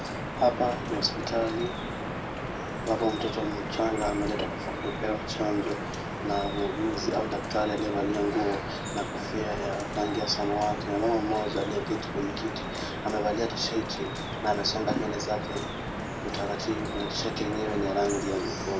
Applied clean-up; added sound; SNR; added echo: none; Drip; 3 dB; reverberation time 0.2 s.